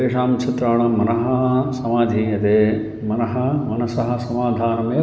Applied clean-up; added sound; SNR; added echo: none; none; none; none.